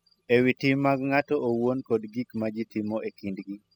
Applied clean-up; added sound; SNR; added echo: classical method spectral subtraction.